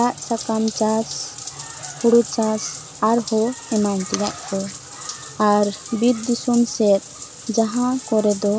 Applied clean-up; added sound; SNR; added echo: none; Bathtub (filling or washing); 14 dB; none.